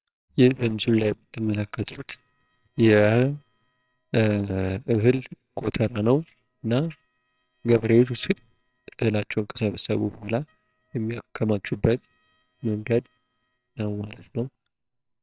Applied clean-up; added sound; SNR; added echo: neural separator model SepFormer WHAMR!.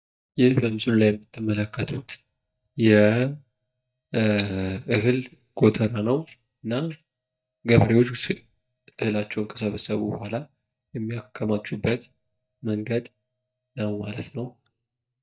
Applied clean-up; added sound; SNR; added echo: neural mask model DeepFilterNet 3.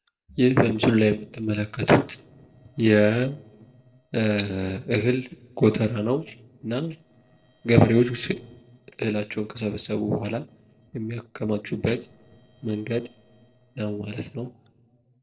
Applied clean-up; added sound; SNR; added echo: neural separator model SepFormer DNS4.